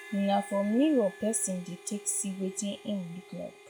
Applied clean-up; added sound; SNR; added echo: classical method log-MMSE.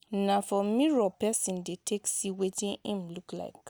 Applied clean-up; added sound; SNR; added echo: none; none; none; none.